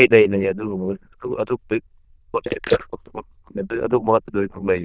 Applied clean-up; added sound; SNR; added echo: neural diffusion model UNIVERSE++.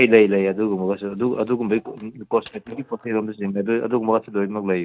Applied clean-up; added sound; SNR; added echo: neural mask model DeepFilterNet 3.